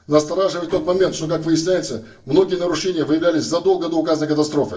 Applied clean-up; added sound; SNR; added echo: neural separator model SepFormer DNS4.